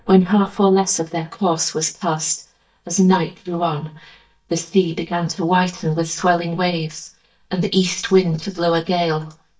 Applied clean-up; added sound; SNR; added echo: neural mask model DeepFilterNet 3.